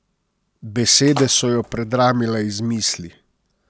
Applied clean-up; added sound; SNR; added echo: none; Splash, splatter; 16 dB; none.